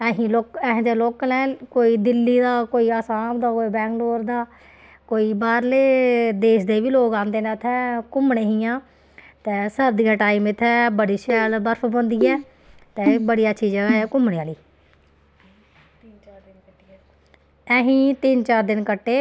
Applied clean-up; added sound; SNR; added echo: none; Keyboard (musical); 5 dB; none.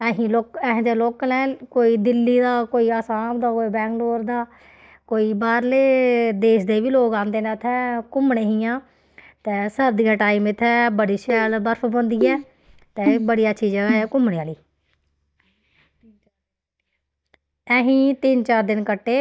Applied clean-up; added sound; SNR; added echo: neural mask model DeepFilterNet 3.